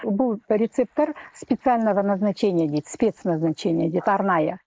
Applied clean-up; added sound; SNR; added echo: neural mask model Resemble Enhance denoiser.